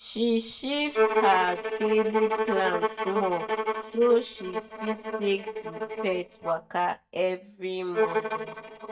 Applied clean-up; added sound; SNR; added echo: neural mask model DeepFilterNet 3.